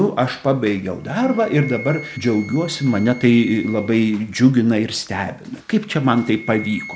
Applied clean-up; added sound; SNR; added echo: none; Wind instrument, woodwind instrument; 19 dB; none.